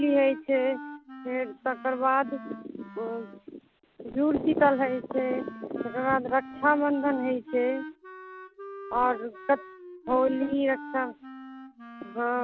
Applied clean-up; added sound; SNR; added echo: none; Wind instrument, woodwind instrument; 14 dB; none.